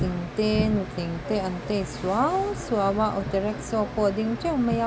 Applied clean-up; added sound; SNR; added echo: none; none; none; none.